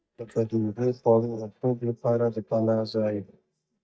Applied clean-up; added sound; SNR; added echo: neural mask model DeepFilterNet 3.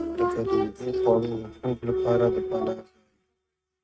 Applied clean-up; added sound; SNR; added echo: neural mask model RNNoise.